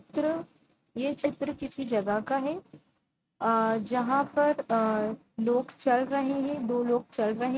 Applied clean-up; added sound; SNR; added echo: neural mask model RNNoise.